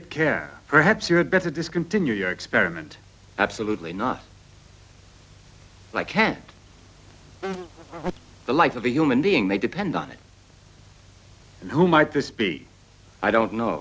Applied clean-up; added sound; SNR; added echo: none; Insect; 12 dB; none.